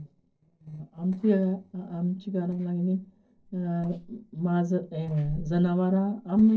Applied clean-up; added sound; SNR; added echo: neural separator model SepFormer DNS4.